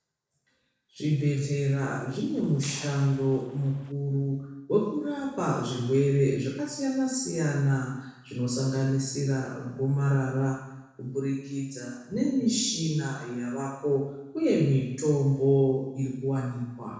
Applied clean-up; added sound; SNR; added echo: neural separator model SepFormer DNS4.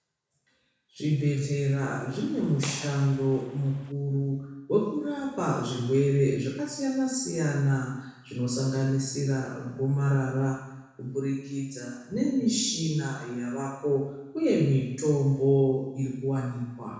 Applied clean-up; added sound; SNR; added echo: none; Gunshot, gunfire; 17 dB; reverberation time 1.0 s.